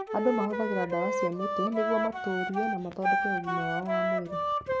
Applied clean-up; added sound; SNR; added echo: none; Wind instrument, woodwind instrument; -2 dB; none.